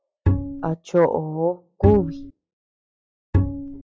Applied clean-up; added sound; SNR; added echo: classical method log-MMSE.